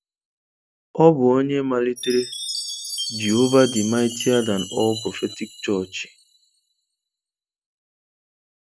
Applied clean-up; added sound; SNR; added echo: none; Chime; 11 dB; none.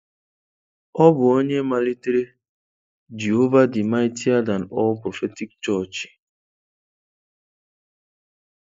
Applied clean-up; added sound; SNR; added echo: neural mask model Resemble Enhance denoiser.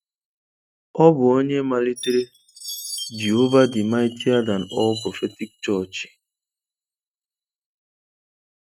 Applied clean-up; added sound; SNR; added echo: neural mask model RNNoise.